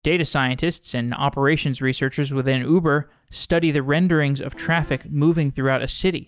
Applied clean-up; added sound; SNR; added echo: neural mask model DeepFilterNet 3.